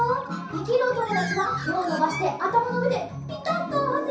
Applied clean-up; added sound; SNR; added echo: none; Bird; 12 dB; reverberation time 0.6 s.